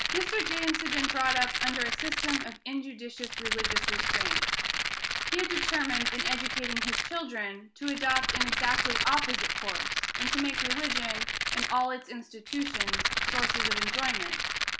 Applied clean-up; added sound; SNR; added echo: none; Rattle; -3 dB; none.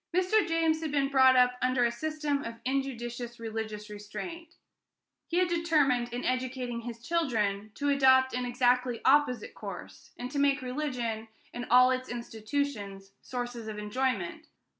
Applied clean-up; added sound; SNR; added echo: none; none; none; none.